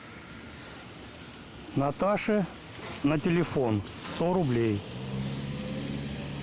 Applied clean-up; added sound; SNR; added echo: none; none; none; none.